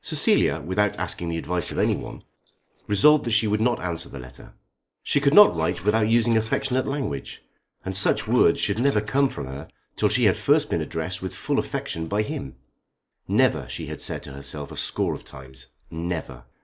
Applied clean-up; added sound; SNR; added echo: neural mask model Resemble Enhance denoiser.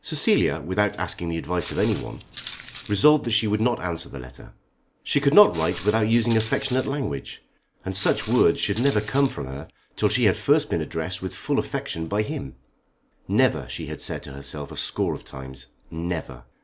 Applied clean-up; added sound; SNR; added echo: none; Walk, footsteps; 16 dB; none.